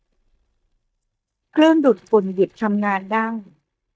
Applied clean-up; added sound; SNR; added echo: neural mask model DeepFilterNet 3.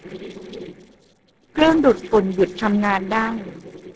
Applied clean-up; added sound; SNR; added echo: neural separator model SepFormer DNS4.